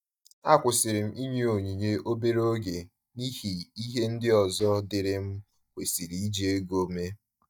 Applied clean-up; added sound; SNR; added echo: neural mask model DeepFilterNet 3.